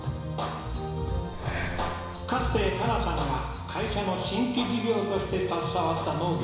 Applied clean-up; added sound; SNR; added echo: none; Breathing; 11 dB; reverberation time 1.0 s.